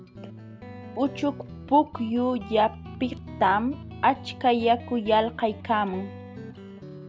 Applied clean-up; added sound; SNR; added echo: none; Guitar; 14 dB; none.